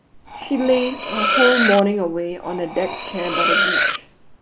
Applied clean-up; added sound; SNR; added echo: none; Cutlery, silverware; 0 dB; none.